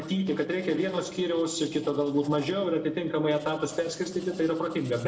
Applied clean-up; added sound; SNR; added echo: neural separator model SepFormer DNS4.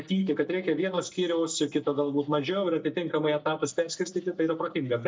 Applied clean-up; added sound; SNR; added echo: neural mask model DeepFilterNet 3.